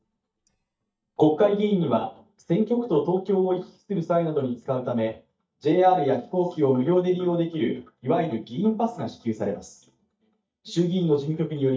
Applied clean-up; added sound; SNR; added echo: neural mask model DeepFilterNet 3.